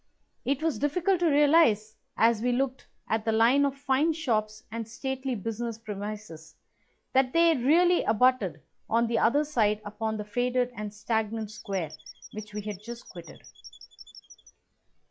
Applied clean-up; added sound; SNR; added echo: classical method log-MMSE.